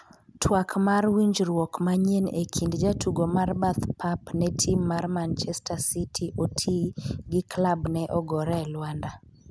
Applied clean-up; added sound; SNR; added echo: none; none; none; none.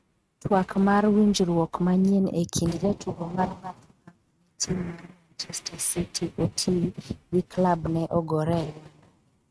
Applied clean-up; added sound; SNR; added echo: neural mask model RNNoise.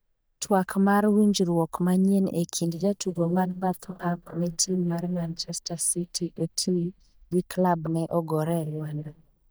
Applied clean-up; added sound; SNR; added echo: neural mask model DeepFilterNet 3.